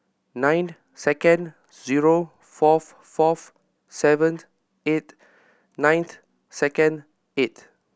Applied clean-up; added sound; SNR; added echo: none; none; none; none.